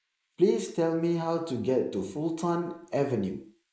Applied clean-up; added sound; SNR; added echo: neural mask model Resemble Enhance denoiser.